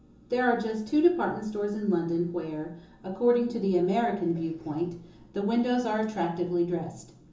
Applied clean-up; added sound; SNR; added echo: none; none; none; reverberation time 0.6 s.